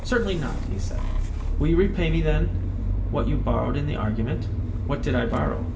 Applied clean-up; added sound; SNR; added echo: none; Engine starting / Motor vehicle (road); -2 dB; reverberation time 0.7 s.